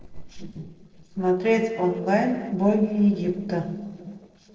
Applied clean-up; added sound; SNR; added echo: neural separator model SepFormer DNS4.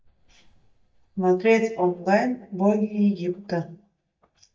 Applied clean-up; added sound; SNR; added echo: neural mask model DeepFilterNet 3.